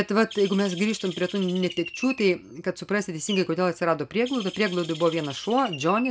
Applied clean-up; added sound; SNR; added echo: none; Bird; 15 dB; none.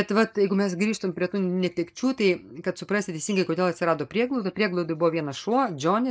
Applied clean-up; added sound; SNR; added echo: neural mask model Resemble Enhance denoiser.